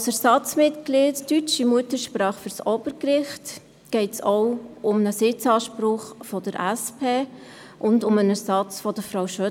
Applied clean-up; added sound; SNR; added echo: none; none; none; none.